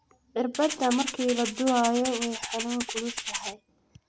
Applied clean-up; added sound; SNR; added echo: none; Rattle (instrument); 6 dB; none.